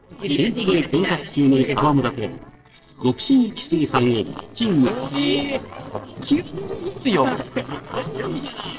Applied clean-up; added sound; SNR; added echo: neural separator model SepFormer DNS4.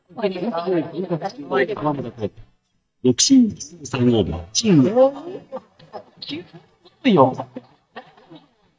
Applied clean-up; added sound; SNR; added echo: neural mask model DeepFilterNet 3.